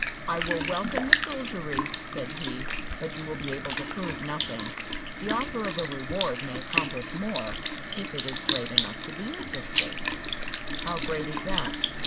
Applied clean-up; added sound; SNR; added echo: none; Sink (filling or washing) / Liquid; -4 dB; none.